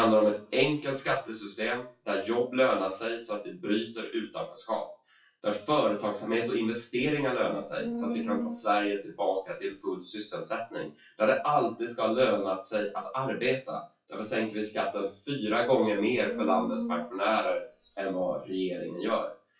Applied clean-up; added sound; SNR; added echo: classical method WPE with log-MMSE.